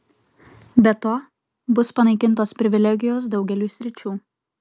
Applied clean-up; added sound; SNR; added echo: none; none; none; none.